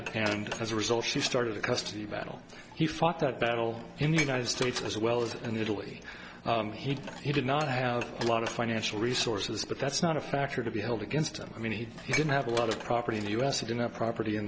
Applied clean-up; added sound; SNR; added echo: none; Dishes, pots, and pans; 13 dB; none.